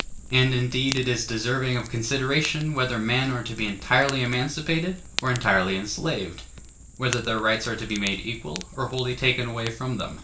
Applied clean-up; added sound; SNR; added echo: none; Fire; 14 dB; reverberation time 0.3 s.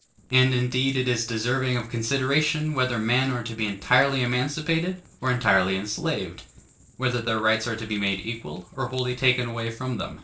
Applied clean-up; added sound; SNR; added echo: neural separator model SepFormer DNS4.